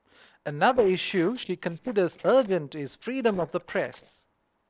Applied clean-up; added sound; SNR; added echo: neural separator model SepFormer DNS4.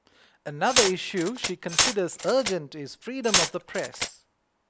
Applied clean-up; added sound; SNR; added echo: none; Glass; -1 dB; none.